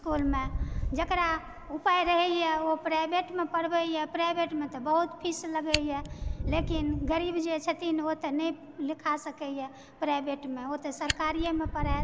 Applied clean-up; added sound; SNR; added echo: none; Fire; 8 dB; none.